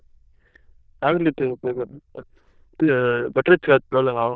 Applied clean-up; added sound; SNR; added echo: neural diffusion model UNIVERSE++.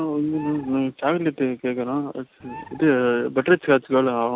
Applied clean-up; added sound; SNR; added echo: none; Bird; 17 dB; none.